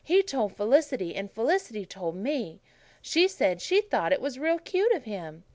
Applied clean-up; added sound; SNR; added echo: none; none; none; none.